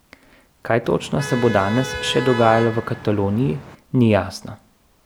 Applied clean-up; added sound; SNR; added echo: none; Motor vehicle (road); 10 dB; none.